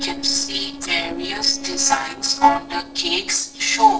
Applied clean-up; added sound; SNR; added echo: neural separator model SepFormer DNS4.